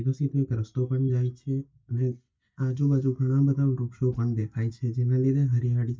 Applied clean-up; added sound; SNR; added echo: neural mask model DeepFilterNet 3.